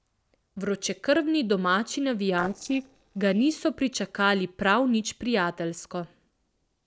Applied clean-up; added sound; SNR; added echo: neural separator model SepFormer DNS4.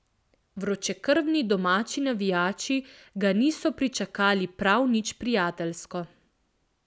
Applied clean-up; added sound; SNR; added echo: none; none; none; none.